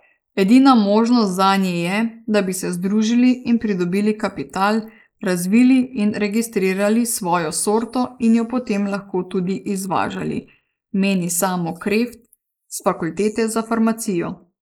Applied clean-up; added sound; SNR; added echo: neural mask model Resemble Enhance denoiser.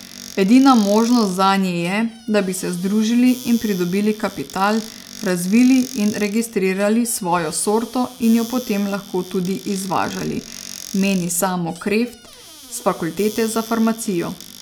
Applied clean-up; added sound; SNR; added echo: none; Squeak / Cupboard open or close; 18 dB; none.